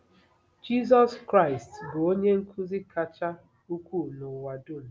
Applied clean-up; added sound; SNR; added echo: none; none; none; none.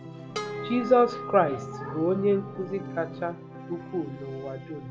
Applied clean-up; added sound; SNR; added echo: none; Harp + Organ; 10 dB; none.